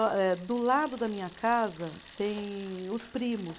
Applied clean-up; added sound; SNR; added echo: none; Bicycle; 16 dB; none.